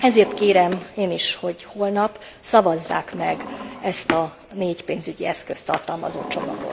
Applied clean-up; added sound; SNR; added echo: none; Drawer open or close; 12 dB; none.